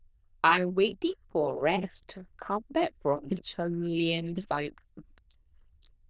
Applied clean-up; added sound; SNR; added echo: neural diffusion model UNIVERSE++.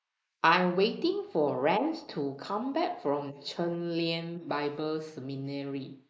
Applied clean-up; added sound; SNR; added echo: neural mask model Resemble Enhance denoiser.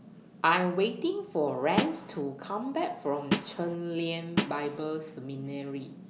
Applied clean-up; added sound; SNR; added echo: none; Snare drum; 0 dB; none.